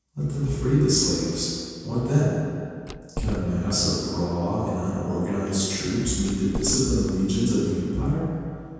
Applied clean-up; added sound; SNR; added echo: none; Door; 12 dB; reverberation time 2.1 s.